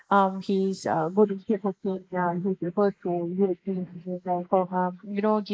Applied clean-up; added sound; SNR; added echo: neural mask model Resemble Enhance denoiser.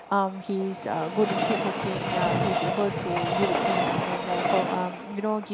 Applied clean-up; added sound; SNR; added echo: none; Train; -1 dB; none.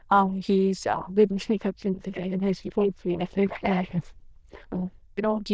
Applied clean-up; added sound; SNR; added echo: neural diffusion model UNIVERSE++.